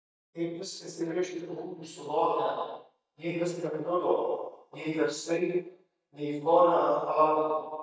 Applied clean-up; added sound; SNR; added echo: neural mask model DeepFilterNet 3.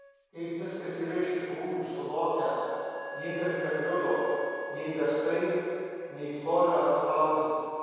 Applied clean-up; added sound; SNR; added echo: none; Wind instrument, woodwind instrument; 13 dB; reverberation time 2.2 s.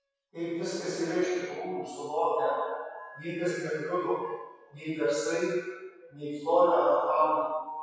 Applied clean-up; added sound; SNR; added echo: classical method WPE with log-MMSE.